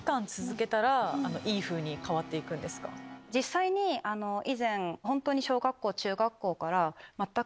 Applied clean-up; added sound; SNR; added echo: none; Brass instrument; 19 dB; none.